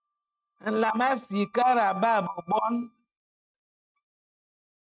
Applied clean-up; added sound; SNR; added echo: neural mask model RNNoise.